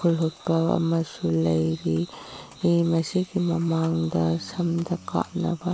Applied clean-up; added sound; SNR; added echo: none; none; none; none.